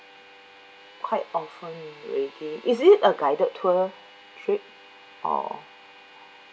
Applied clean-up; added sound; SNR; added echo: none; none; none; none.